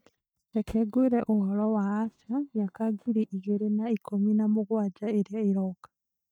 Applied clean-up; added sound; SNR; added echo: neural mask model DeepFilterNet 3.